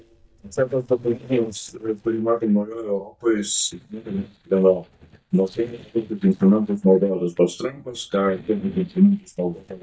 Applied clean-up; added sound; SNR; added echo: neural mask model DeepFilterNet 3.